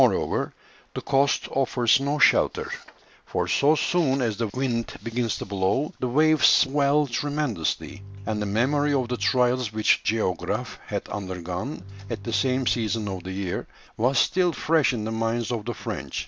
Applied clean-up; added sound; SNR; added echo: none; Bowed string instrument; 16 dB; none.